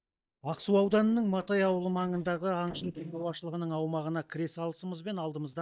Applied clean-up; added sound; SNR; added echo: neural mask model DeepFilterNet 3.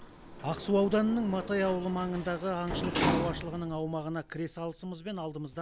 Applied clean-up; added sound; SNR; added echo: none; Sliding door; 6 dB; none.